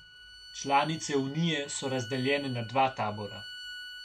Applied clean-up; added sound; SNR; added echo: none; Bowed string instrument; 15 dB; none.